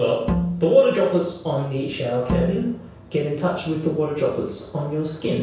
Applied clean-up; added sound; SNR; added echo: none; Bowed string instrument; 5 dB; reverberation time 0.7 s.